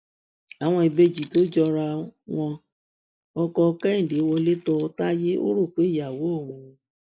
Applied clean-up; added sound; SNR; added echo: neural mask model Resemble Enhance denoiser.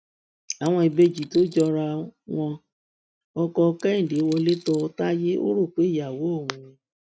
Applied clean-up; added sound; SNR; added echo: neural mask model RNNoise.